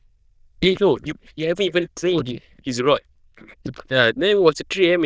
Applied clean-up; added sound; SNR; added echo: neural diffusion model UNIVERSE++.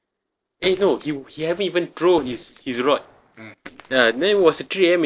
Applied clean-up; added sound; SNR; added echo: neural separator model SepFormer DNS4.